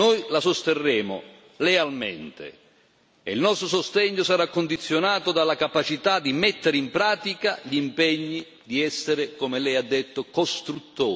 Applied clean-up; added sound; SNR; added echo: none; none; none; none.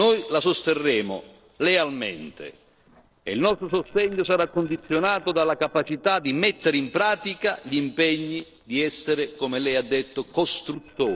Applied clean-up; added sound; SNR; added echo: neural separator model SepFormer DNS4.